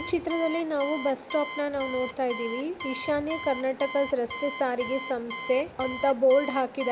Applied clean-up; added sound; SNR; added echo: none; Alarm; 11 dB; none.